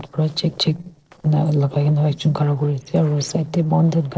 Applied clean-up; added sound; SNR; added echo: neural separator model SepFormer DNS4.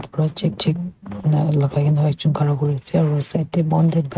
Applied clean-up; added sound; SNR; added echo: neural mask model RNNoise.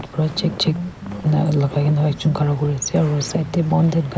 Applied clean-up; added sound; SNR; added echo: none; Insect + Walk, footsteps; 17 dB; none.